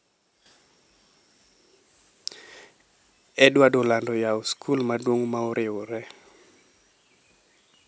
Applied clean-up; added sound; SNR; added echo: none; none; none; none.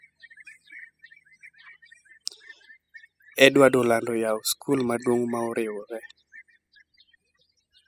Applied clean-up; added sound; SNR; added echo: classical method spectral subtraction.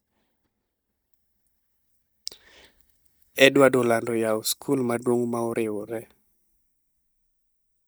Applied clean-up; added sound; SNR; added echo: neural mask model DeepFilterNet 3.